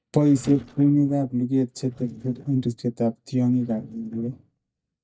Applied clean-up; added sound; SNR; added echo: neural mask model DeepFilterNet 3.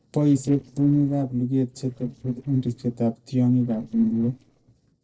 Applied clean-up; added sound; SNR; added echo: neural separator model SepFormer DNS4.